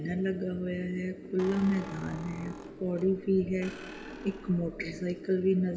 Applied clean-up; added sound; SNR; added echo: none; Squeak; 17 dB; reverberation time 1.7 s.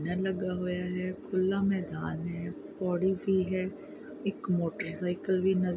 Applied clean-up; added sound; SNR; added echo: none; none; none; none.